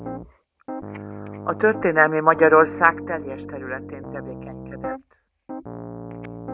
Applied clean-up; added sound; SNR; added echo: none; Piano; 11 dB; none.